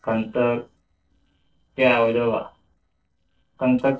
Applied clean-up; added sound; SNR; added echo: neural separator model SepFormer DNS4.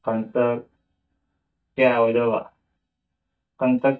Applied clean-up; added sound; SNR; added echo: neural mask model DeepFilterNet 3.